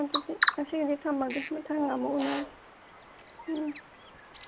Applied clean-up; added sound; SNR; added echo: none; Bird vocalization, bird call, bird song; 0 dB; none.